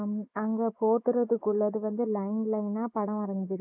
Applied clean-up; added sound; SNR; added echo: neural mask model Resemble Enhance denoiser.